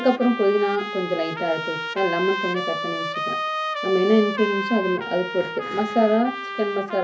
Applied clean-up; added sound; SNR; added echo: none; Trumpet; 6 dB; reverberation time 0.3 s.